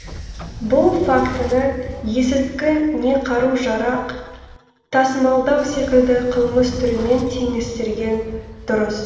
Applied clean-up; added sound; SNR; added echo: none; Sliding door / Train; 14 dB; reverberation time 1.2 s.